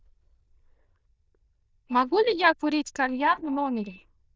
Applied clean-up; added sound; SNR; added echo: neural diffusion model UNIVERSE++.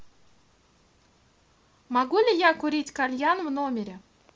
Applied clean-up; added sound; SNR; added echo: none; none; none; none.